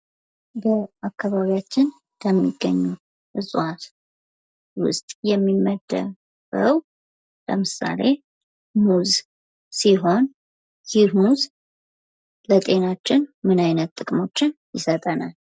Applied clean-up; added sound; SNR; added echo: none; none; none; none.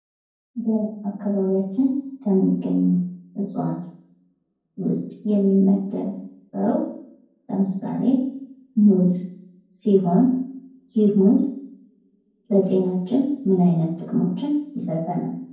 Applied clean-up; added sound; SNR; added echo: none; none; none; reverberation time 0.9 s.